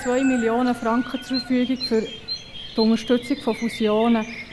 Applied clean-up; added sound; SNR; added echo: none; Bird vocalization, bird call, bird song; 12 dB; none.